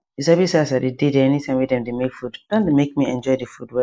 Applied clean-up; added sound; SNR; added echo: neural mask model Resemble Enhance denoiser.